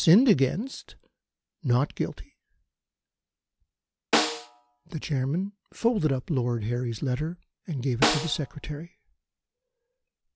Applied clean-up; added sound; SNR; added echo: none; Snare drum; 2 dB; none.